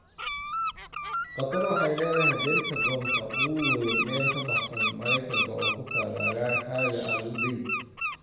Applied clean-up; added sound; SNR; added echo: none; Bird; -1 dB; reverberation time 0.9 s.